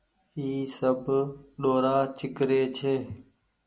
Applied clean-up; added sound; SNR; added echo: none; none; none; none.